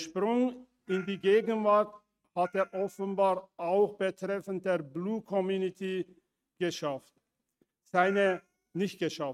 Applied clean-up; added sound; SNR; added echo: neural mask model RNNoise.